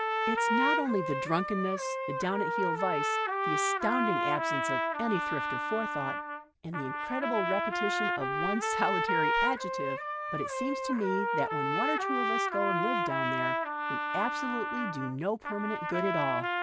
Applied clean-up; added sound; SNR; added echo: none; Trumpet; -3 dB; none.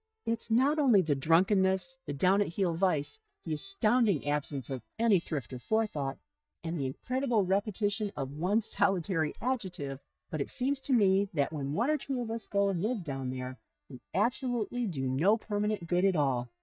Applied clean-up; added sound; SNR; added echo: neural mask model DeepFilterNet 3.